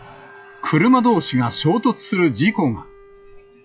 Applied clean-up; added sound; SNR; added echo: classical method log-MMSE.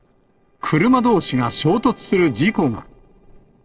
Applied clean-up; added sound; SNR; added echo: neural separator model SepFormer DNS4.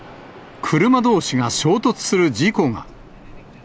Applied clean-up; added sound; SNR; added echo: none; none; none; none.